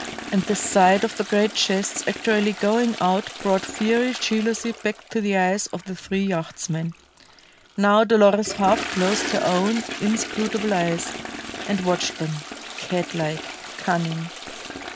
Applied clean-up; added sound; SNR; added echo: none; Toilet flush; 11 dB; none.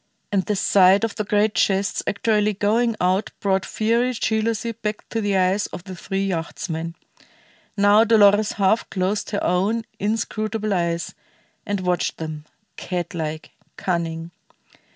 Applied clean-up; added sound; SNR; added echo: none; none; none; none.